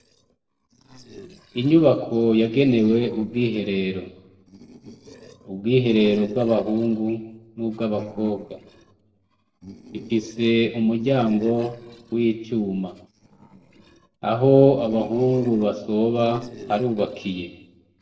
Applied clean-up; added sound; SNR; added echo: neural separator model SepFormer DNS4.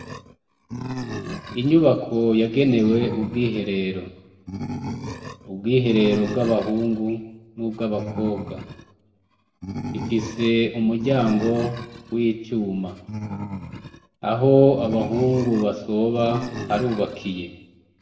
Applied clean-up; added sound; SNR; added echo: none; Animal; 11 dB; reverberation time 0.8 s.